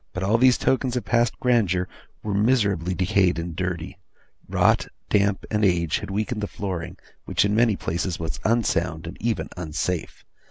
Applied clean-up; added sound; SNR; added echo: none; none; none; none.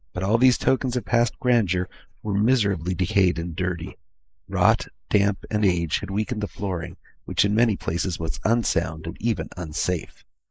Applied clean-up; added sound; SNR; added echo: neural mask model Resemble Enhance denoiser.